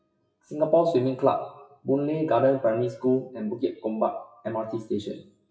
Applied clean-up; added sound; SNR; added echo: classical method WPE with log-MMSE.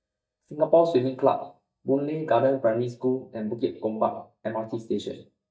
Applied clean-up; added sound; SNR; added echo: neural mask model DeepFilterNet 3.